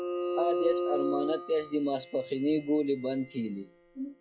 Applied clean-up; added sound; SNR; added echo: classical method log-MMSE.